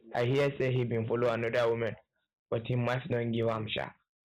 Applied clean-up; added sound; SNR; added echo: none; none; none; none.